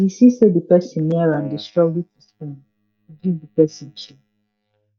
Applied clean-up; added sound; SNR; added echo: neural mask model DeepFilterNet 3.